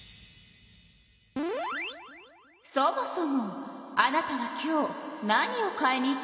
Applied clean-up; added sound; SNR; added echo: none; none; none; none.